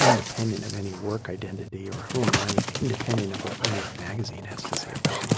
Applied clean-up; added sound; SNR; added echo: none; Dog; -2 dB; none.